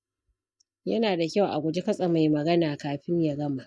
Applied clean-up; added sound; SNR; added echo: neural mask model DeepFilterNet 3.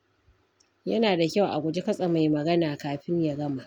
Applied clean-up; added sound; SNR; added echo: none; none; none; none.